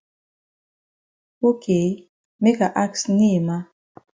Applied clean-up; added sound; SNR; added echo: none; none; none; none.